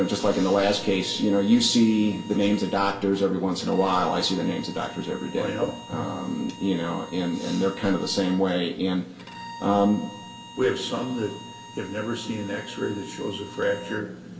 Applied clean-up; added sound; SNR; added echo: none; Bowed string instrument; 18 dB; reverberation time 0.3 s.